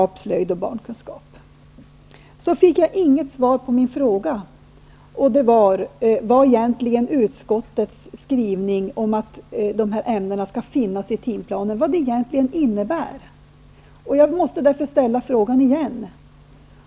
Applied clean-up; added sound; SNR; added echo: none; none; none; none.